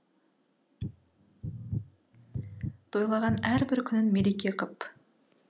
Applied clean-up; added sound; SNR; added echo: none; Bass guitar; 7 dB; none.